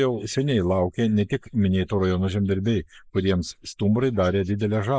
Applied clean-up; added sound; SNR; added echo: neural mask model Resemble Enhance denoiser.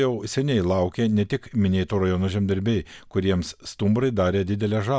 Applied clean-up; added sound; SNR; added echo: none; none; none; none.